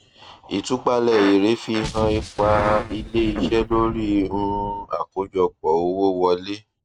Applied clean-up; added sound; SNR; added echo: neural mask model RNNoise.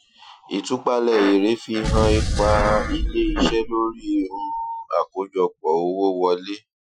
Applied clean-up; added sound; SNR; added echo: classical method Wiener filter.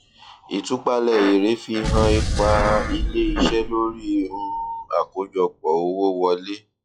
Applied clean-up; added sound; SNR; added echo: classical method log-MMSE.